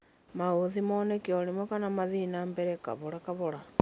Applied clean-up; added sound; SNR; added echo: none; none; none; none.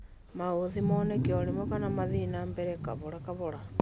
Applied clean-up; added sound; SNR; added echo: none; Wild animals; 1 dB; none.